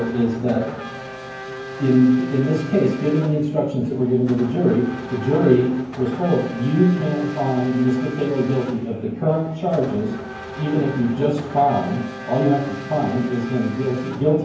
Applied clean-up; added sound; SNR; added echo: none; Race car, auto racing / Accelerating, revving, vroom; 13 dB; reverberation time 0.9 s.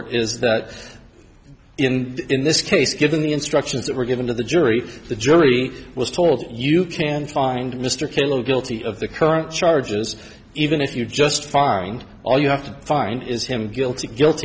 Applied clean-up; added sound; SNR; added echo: none; none; none; none.